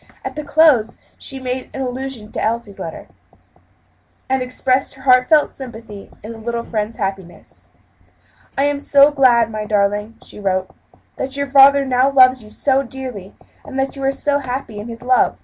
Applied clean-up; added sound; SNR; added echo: none; none; none; none.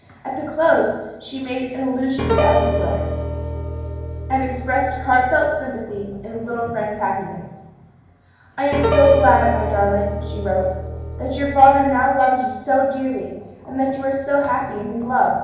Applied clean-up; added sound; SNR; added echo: none; Piano; 3 dB; reverberation time 1.0 s.